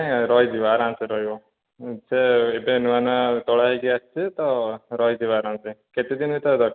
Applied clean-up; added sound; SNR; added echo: none; none; none; none.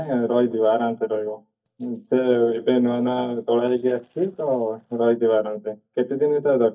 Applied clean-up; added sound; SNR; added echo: neural mask model DeepFilterNet 3.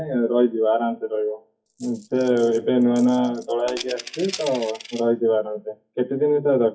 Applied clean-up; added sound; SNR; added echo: classical method WPE with log-MMSE.